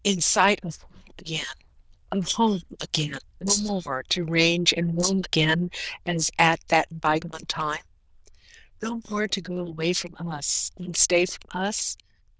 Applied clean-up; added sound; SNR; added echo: neural diffusion model UNIVERSE++.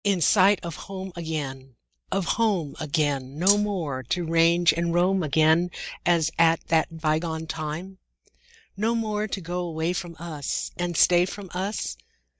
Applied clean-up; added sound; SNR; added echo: neural mask model DeepFilterNet 3.